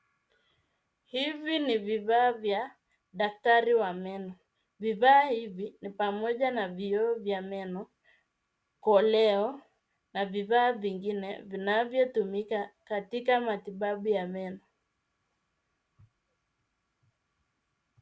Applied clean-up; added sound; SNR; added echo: none; none; none; none.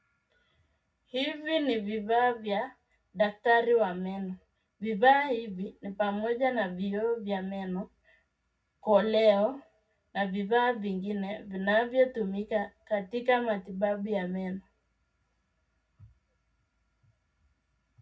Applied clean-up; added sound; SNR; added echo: none; none; none; reverberation time 0.4 s.